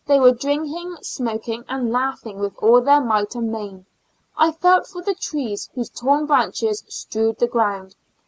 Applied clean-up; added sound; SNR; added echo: none; none; none; none.